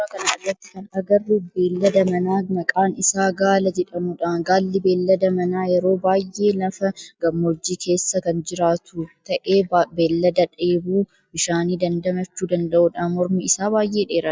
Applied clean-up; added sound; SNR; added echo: none; none; none; none.